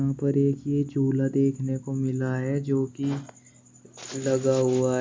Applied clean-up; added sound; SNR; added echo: none; none; none; none.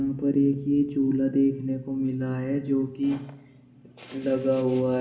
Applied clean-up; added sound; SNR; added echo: none; none; none; reverberation time 1.8 s.